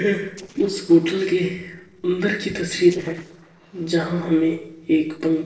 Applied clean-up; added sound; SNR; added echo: neural separator model SepFormer DNS4.